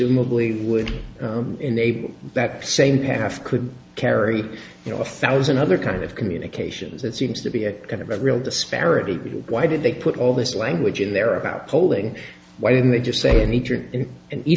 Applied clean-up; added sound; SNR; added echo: none; none; none; none.